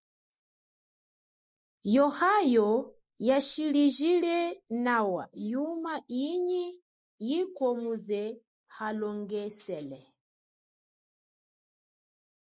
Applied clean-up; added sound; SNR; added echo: neural mask model Resemble Enhance denoiser.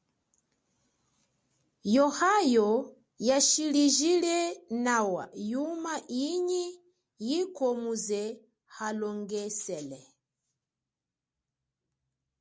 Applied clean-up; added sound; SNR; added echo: none; none; none; none.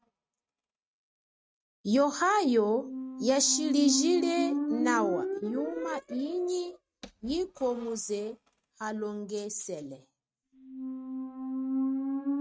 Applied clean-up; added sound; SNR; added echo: neural mask model RNNoise.